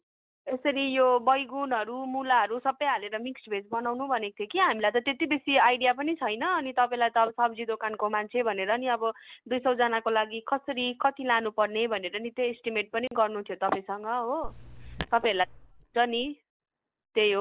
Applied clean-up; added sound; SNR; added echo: neural mask model DeepFilterNet 3.